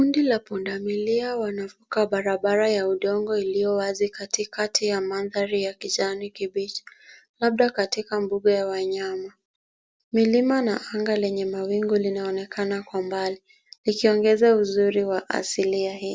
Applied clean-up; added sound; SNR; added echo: none; none; none; none.